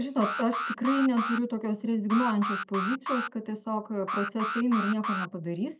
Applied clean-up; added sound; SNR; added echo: neural mask model Resemble Enhance denoiser.